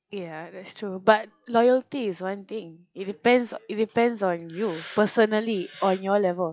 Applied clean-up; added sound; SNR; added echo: classical method log-MMSE.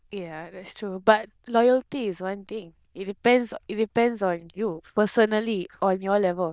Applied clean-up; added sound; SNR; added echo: neural diffusion model UNIVERSE++.